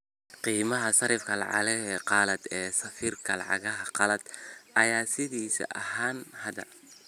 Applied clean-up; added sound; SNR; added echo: none; none; none; none.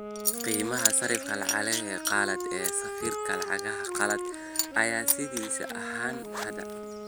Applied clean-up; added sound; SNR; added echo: none; Wind instrument, woodwind instrument + Coin (dropping) / Zipper (clothing); 1 dB; none.